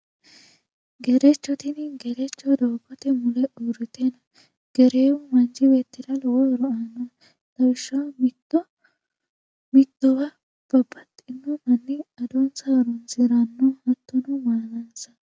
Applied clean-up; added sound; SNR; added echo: none; none; none; none.